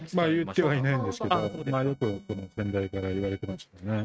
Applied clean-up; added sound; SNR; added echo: neural mask model RNNoise.